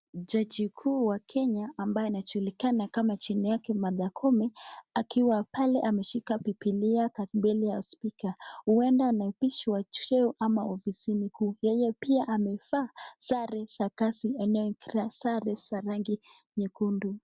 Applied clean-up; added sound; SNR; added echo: none; none; none; none.